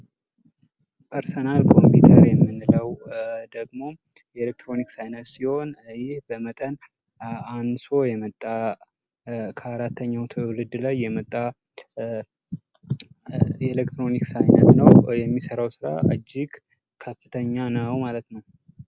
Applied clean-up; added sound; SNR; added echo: none; none; none; none.